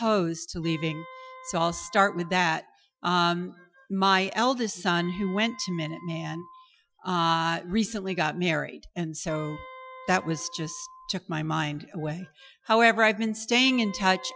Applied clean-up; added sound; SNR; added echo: classical method Wiener filter.